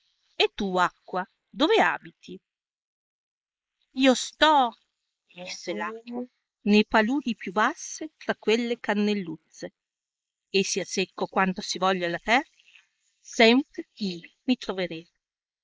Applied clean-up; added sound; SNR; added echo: neural mask model Resemble Enhance denoiser.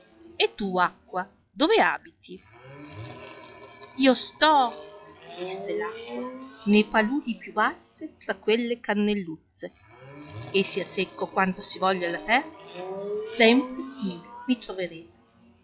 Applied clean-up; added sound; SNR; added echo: classical method log-MMSE.